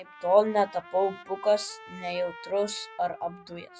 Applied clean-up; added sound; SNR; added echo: none; Trumpet; 19 dB; none.